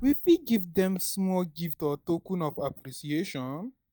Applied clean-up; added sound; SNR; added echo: neural mask model DeepFilterNet 3.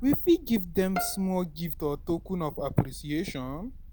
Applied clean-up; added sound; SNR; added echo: none; Purr + Bowed string instrument; 13 dB; none.